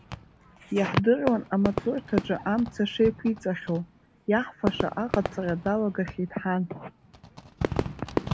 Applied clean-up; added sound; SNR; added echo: none; Fireworks; 7 dB; none.